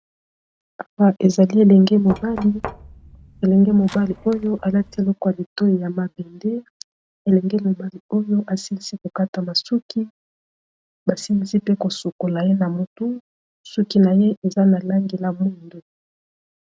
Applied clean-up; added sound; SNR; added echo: none; Knock; 16 dB; none.